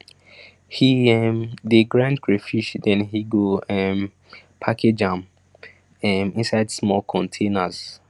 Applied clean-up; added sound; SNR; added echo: none; none; none; none.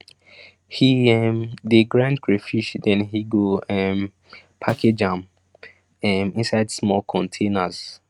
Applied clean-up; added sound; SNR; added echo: neural mask model RNNoise.